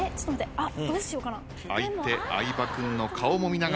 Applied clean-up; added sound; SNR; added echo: none; none; none; none.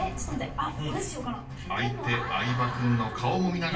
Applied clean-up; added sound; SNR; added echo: none; none; none; reverberation time 0.3 s.